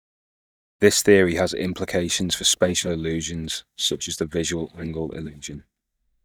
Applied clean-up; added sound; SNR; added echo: neural mask model DeepFilterNet 3.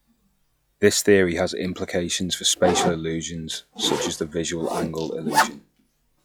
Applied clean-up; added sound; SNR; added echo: classical method log-MMSE.